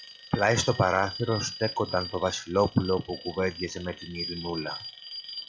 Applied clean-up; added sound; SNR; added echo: classical method log-MMSE.